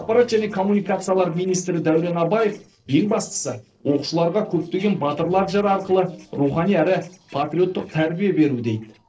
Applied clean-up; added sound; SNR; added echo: neural separator model SepFormer DNS4.